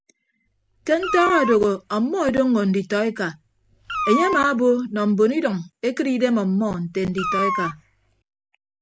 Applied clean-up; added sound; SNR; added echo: none; Meow; 6 dB; none.